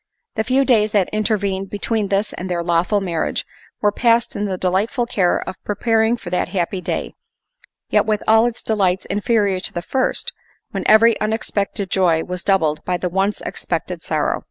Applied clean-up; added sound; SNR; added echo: none; none; none; none.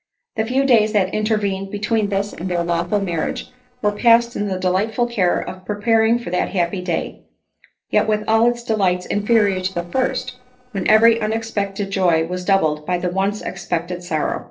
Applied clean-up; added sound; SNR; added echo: neural separator model SepFormer DNS4.